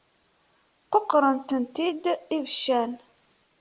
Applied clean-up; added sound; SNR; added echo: none; none; none; none.